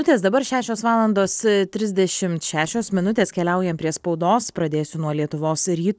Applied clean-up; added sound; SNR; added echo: neural separator model SepFormer DNS4.